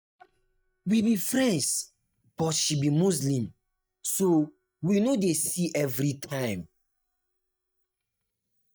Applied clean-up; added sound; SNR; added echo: neural mask model DeepFilterNet 3.